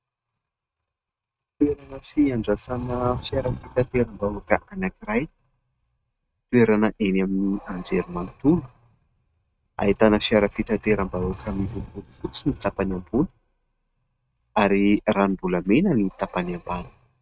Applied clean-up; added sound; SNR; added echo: neural mask model RNNoise.